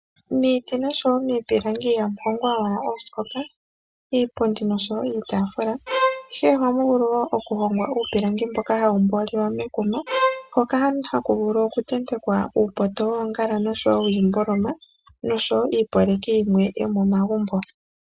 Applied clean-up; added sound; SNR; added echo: none; Bowed string instrument; 2 dB; none.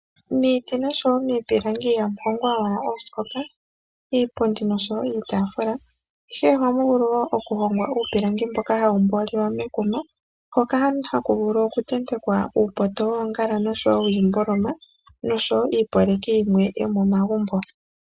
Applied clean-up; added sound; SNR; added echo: none; none; none; none.